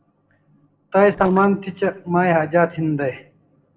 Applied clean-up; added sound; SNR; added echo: neural separator model SepFormer DNS4.